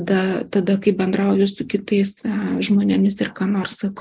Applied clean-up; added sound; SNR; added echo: none; none; none; none.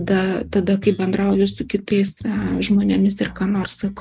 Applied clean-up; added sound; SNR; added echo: neural mask model RNNoise.